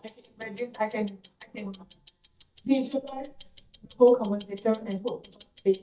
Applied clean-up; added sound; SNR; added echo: neural mask model DeepFilterNet 3.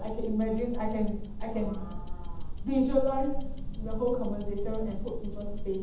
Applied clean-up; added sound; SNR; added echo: none; Tick-tock; 0 dB; reverberation time 0.8 s.